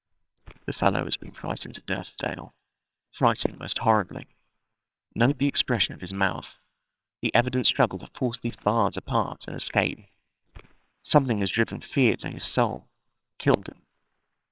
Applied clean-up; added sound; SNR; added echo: neural separator model SepFormer WHAMR!.